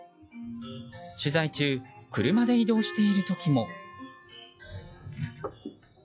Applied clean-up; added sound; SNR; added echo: classical method log-MMSE.